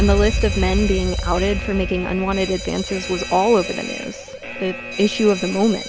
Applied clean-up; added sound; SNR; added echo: none; Alarm; 4 dB; none.